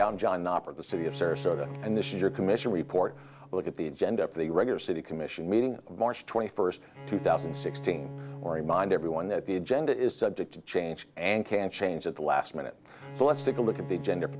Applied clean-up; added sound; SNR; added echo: none; Bowed string instrument; 14 dB; none.